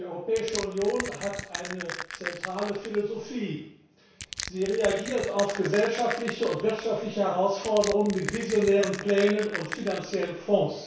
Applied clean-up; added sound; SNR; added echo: none; Crushing; 11 dB; reverberation time 0.6 s.